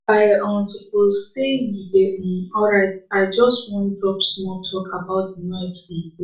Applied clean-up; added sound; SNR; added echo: none; none; none; reverberation time 0.3 s.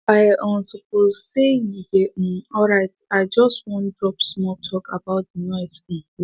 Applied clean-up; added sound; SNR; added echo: none; none; none; none.